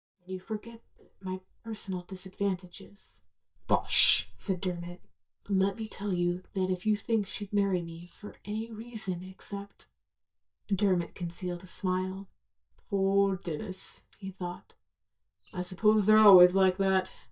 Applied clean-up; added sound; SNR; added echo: neural mask model DeepFilterNet 3.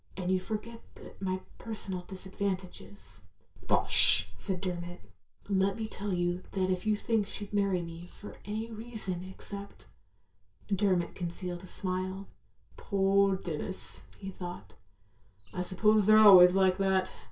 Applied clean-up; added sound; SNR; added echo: none; Rattle / Keys jangling; 19 dB; reverberation time 0.2 s.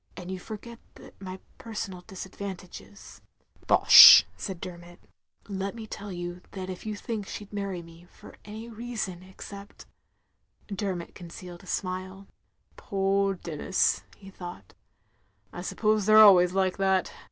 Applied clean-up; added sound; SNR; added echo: none; none; none; none.